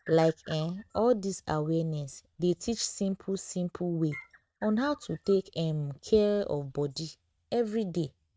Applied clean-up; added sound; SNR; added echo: neural mask model RNNoise.